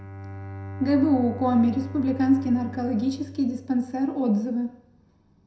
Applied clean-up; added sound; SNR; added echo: none; Bowed string instrument; 14 dB; reverberation time 0.6 s.